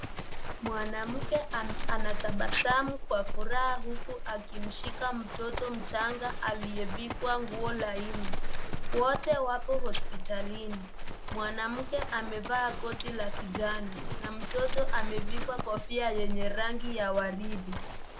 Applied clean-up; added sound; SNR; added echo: none; Livestock, farm animals, working animals; -3 dB; none.